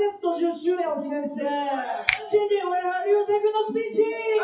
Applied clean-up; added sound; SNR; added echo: classical method WPE with log-MMSE.